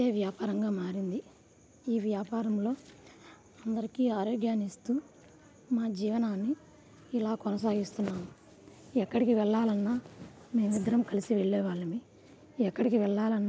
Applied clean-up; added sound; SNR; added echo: none; none; none; none.